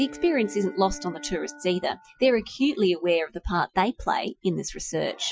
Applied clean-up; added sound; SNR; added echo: classical method Wiener filter.